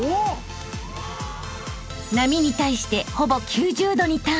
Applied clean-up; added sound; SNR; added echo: none; none; none; none.